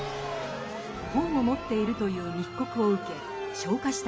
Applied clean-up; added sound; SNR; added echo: none; Piano; 16 dB; reverberation time 1.1 s.